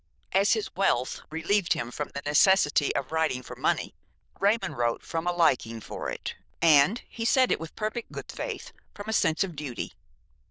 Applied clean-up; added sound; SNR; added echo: neural diffusion model UNIVERSE++.